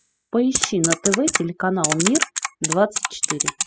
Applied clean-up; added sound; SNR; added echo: classical method spectral subtraction.